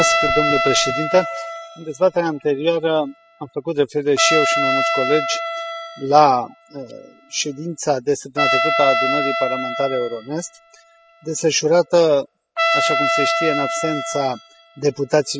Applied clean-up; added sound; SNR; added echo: classical method spectral subtraction.